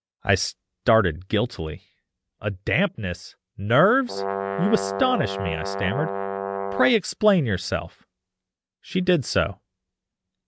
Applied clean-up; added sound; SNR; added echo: neural mask model RNNoise.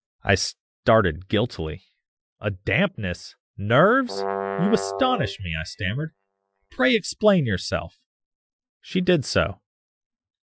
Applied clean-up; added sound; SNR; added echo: classical method Wiener filter.